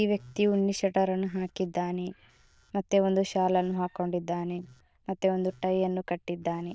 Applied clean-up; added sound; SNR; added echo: neural diffusion model UNIVERSE++.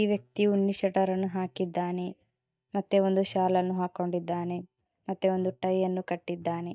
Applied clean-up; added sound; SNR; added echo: neural mask model DeepFilterNet 3.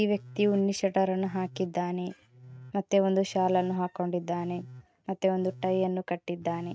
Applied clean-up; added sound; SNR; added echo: neural mask model RNNoise.